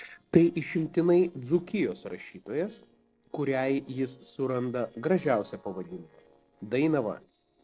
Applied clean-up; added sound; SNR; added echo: neural separator model SepFormer DNS4.